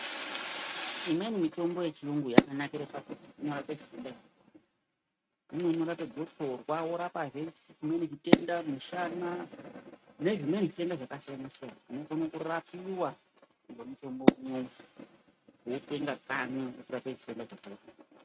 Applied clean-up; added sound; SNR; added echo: neural mask model RNNoise.